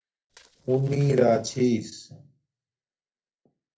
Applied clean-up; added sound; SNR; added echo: neural separator model SepFormer DNS4.